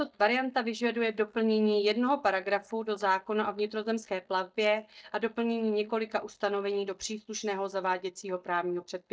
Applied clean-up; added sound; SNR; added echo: neural mask model DeepFilterNet 3.